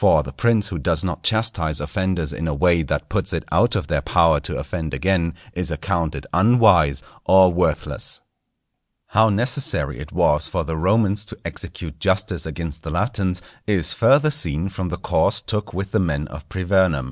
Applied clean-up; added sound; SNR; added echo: none; none; none; none.